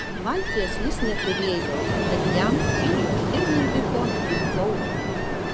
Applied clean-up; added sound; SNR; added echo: none; Ocean; -4 dB; none.